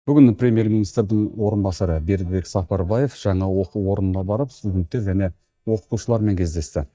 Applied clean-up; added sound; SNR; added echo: neural mask model DeepFilterNet 3.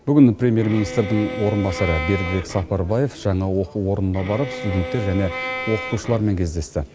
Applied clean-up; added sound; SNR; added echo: none; Bowed string instrument; 10 dB; none.